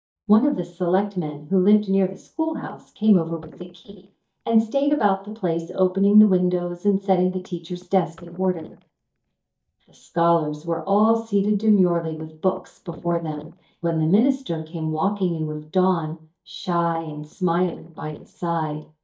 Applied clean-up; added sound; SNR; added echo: neural mask model DeepFilterNet 3.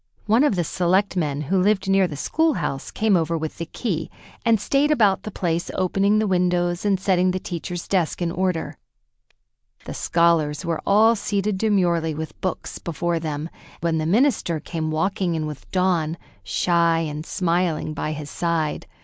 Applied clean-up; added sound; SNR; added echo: none; none; none; none.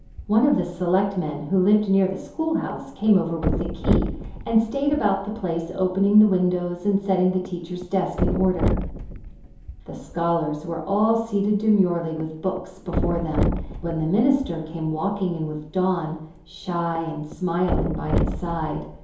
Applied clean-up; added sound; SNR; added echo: none; Thump, thud; 7 dB; reverberation time 2.8 s.